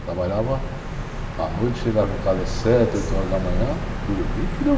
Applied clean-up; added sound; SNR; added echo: none; Bird vocalization, bird call, bird song; 3 dB; reverberation time 2.4 s.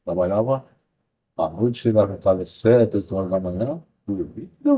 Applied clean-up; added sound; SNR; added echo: neural mask model DeepFilterNet 3.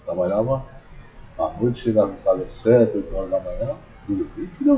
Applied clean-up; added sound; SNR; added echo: classical method WPE with log-MMSE.